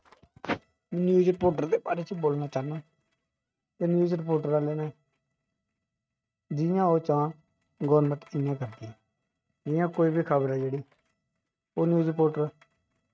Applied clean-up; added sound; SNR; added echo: neural mask model RNNoise.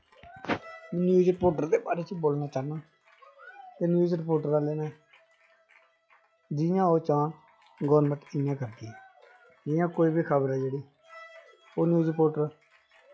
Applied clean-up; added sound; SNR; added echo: classical method log-MMSE.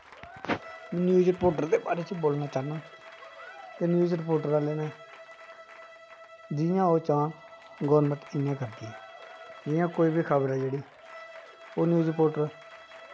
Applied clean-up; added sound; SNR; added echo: none; Applause / Crowd + Bowed string instrument; 19 dB; none.